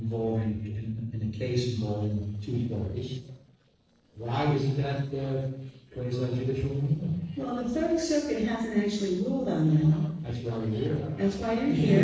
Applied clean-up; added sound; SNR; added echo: neural separator model SepFormer DNS4.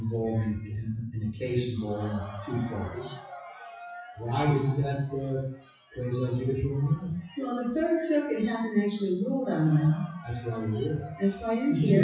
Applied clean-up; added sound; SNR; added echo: classical method WPE with log-MMSE.